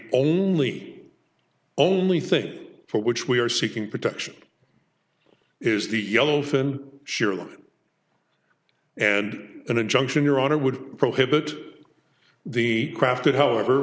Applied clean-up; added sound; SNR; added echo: none; none; none; none.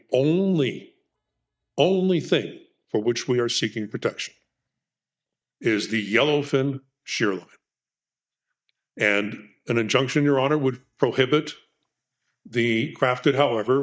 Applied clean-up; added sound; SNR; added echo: neural mask model DeepFilterNet 3.